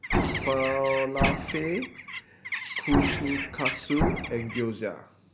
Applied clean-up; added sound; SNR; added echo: none; Explosion + Bird; 0 dB; none.